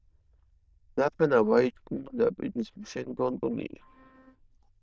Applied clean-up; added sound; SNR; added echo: neural diffusion model UNIVERSE++.